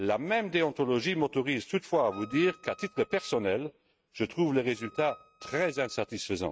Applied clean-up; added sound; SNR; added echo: neural mask model RNNoise.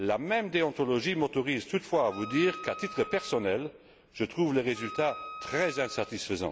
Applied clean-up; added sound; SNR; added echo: none; Wind instrument, woodwind instrument; 14 dB; none.